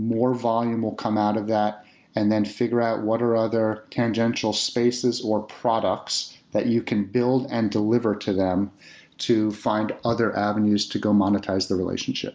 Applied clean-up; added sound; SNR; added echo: none; none; none; none.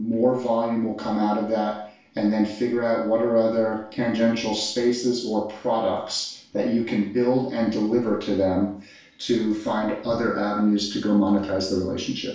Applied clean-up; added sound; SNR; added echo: none; none; none; reverberation time 0.5 s.